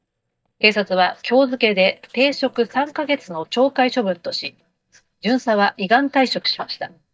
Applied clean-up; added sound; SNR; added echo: neural mask model DeepFilterNet 3.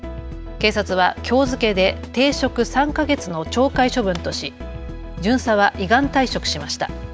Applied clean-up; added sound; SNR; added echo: none; none; none; none.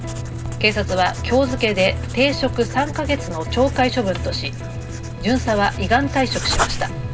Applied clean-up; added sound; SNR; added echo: none; Writing; 7 dB; reverberation time 0.2 s.